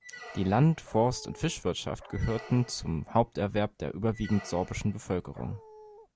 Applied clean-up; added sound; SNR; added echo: none; Dog + Squeak; 20 dB; none.